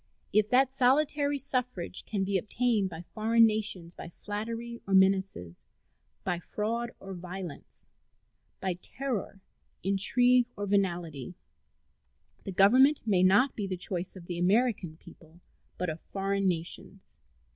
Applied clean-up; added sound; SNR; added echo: none; none; none; none.